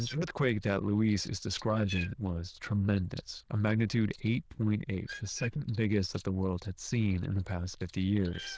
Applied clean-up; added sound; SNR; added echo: neural diffusion model UNIVERSE++.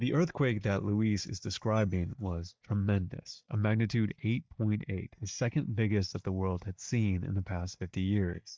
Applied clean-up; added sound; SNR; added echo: neural mask model DeepFilterNet 3.